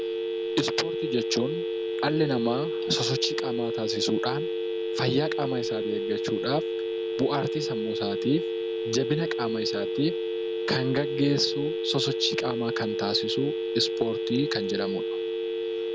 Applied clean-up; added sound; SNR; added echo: none; Telephone; 0 dB; none.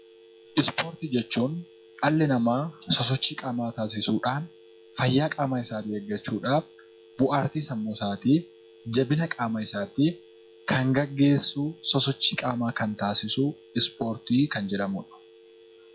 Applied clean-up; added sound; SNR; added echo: classical method log-MMSE.